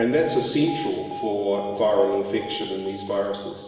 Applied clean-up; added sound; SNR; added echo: none; Alarm; 13 dB; reverberation time 1.2 s.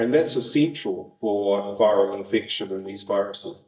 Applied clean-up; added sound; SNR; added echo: neural mask model DeepFilterNet 3.